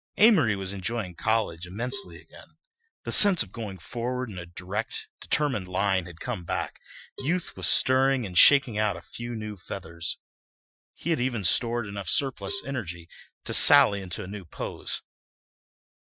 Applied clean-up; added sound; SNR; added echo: classical method Wiener filter.